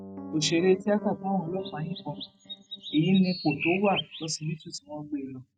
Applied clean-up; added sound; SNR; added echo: neural mask model RNNoise.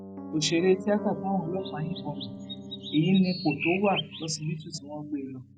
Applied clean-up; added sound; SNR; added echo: none; Chirp, tweet + Piano; 10 dB; none.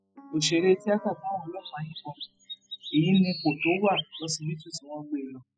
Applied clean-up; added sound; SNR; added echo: classical method spectral subtraction.